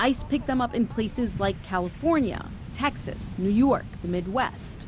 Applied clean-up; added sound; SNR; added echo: none; Waves, surf; 11 dB; none.